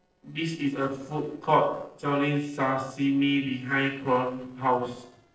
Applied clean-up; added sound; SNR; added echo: neural separator model SepFormer DNS4.